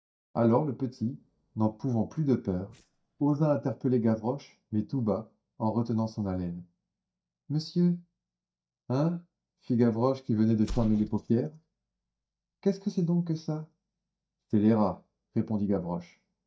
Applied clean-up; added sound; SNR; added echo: neural mask model DeepFilterNet 3.